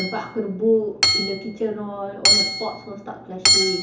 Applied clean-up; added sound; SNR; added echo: none; Hammer / Chink, clink; -3 dB; reverberation time 0.7 s.